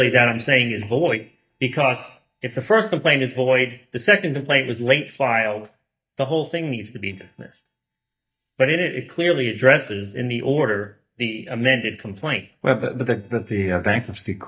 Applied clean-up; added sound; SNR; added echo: neural mask model DeepFilterNet 3.